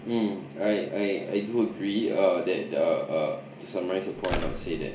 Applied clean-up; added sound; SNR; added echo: none; Slam; 13 dB; reverberation time 0.4 s.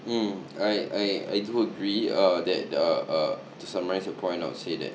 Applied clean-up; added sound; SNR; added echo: none; none; none; none.